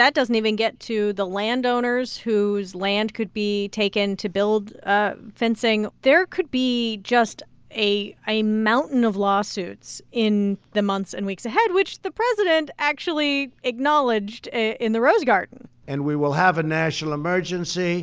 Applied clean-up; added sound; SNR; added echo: none; none; none; none.